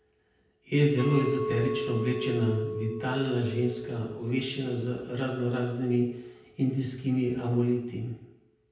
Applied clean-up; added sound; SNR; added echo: none; Chink, clink; 9 dB; reverberation time 0.9 s.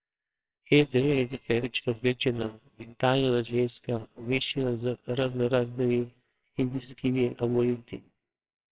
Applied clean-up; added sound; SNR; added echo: neural separator model SepFormer WHAMR!.